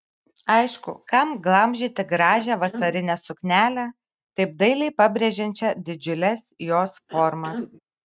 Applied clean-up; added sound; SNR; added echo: neural mask model RNNoise.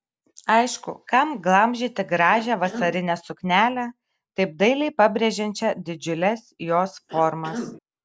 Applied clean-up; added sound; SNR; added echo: none; Cough; 13 dB; none.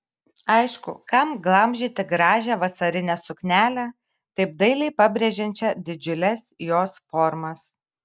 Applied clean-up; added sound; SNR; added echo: none; none; none; none.